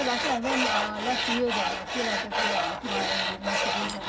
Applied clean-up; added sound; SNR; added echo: none; Tools; -3 dB; none.